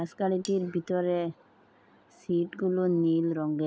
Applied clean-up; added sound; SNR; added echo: none; Cutlery, silverware; 19 dB; none.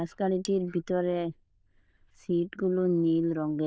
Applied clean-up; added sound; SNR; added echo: neural diffusion model UNIVERSE++.